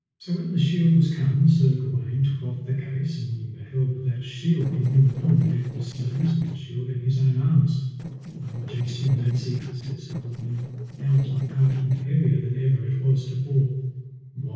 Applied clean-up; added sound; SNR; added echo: neural separator model SepFormer DNS4.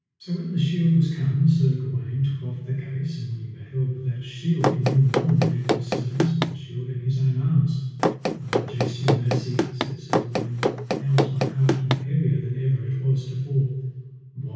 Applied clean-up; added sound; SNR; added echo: none; Run; 2 dB; reverberation time 1.2 s.